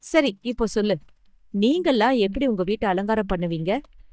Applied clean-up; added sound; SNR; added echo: neural mask model DeepFilterNet 3.